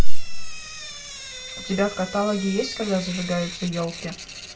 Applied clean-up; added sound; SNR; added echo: none; Drip / Sink (filling or washing); 19 dB; reverberation time 0.1 s.